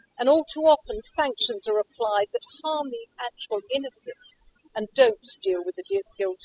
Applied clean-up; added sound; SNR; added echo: classical method spectral subtraction.